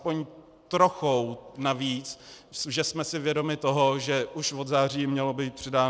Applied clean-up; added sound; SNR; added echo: none; none; none; none.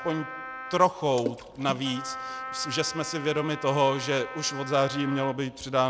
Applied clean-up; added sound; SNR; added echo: none; Wind instrument, woodwind instrument + Water / Splash, splatter; 11 dB; none.